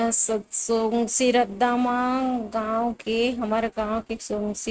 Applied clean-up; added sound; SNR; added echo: neural mask model RNNoise.